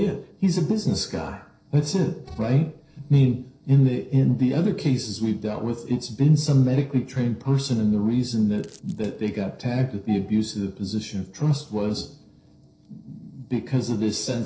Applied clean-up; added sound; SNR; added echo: neural separator model SepFormer DNS4.